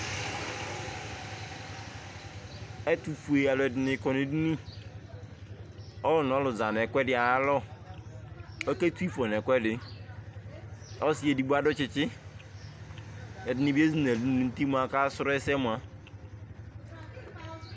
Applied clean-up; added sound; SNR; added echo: none; none; none; none.